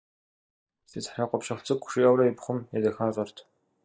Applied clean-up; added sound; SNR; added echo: neural mask model DeepFilterNet 3.